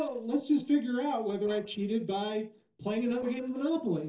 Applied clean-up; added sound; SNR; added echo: neural separator model SepFormer DNS4.